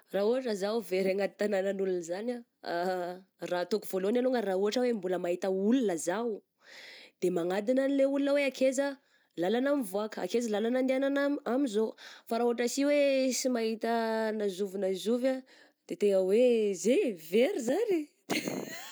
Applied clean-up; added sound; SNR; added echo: none; none; none; none.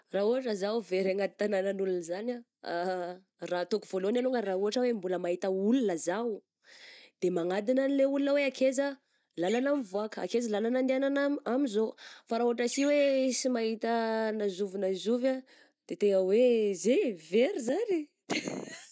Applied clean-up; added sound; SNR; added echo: neural mask model DeepFilterNet 3.